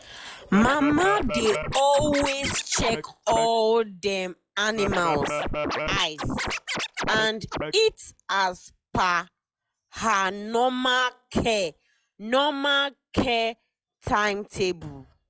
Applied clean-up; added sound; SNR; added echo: classical method log-MMSE.